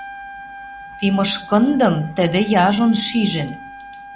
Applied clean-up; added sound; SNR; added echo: none; Trumpet; 17 dB; none.